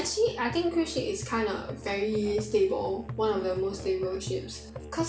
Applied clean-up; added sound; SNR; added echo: none; Musical instrument; 12 dB; none.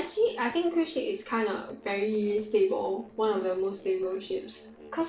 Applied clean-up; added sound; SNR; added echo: neural separator model SepFormer DNS4.